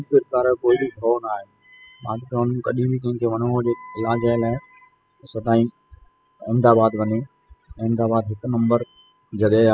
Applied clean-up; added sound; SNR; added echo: classical method spectral subtraction.